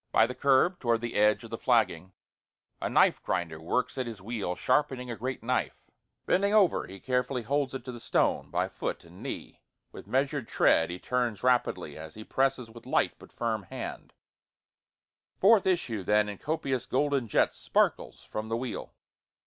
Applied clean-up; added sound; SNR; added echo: none; none; none; none.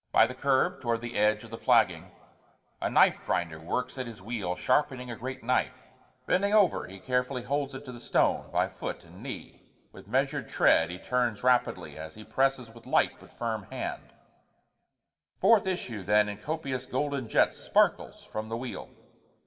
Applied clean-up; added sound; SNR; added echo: none; none; none; reverberation time 0.9 s.